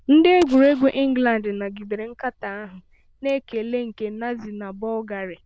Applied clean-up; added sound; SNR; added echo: neural diffusion model UNIVERSE++.